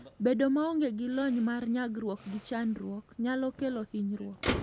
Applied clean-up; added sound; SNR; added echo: none; Motor vehicle (road); 10 dB; none.